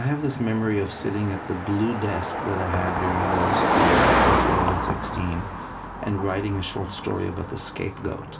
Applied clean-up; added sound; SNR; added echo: none; Car passing by; -2 dB; reverberation time 2.6 s.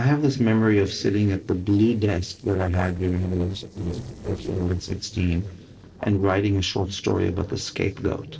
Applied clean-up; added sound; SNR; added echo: neural separator model SepFormer DNS4.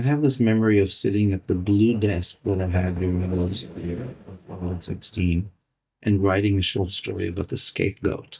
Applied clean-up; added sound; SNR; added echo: neural mask model DeepFilterNet 3.